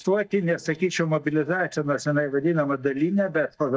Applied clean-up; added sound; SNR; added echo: neural mask model DeepFilterNet 3.